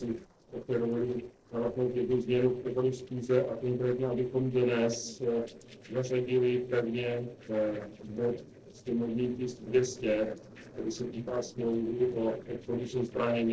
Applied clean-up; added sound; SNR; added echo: neural separator model SepFormer DNS4.